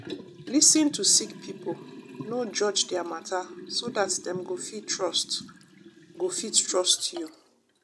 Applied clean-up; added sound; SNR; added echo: none; Liquid; 16 dB; none.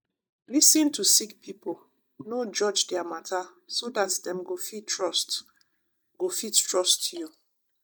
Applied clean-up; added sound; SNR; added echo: neural mask model DeepFilterNet 3.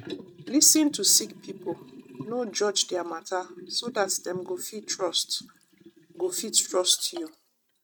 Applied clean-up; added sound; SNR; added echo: neural mask model RNNoise.